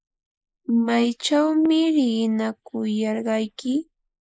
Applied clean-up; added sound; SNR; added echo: neural mask model Resemble Enhance denoiser.